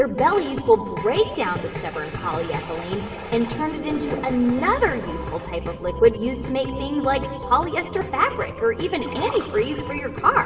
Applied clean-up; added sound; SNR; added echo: none; none; none; reverberation time 1.9 s.